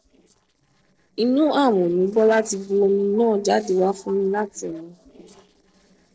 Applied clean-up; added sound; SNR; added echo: neural separator model SepFormer DNS4.